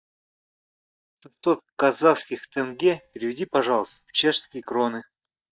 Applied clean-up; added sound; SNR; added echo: neural mask model DeepFilterNet 3.